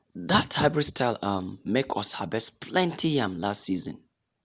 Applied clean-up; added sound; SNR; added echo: none; none; none; none.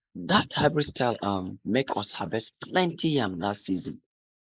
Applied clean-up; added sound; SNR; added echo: neural mask model Resemble Enhance denoiser.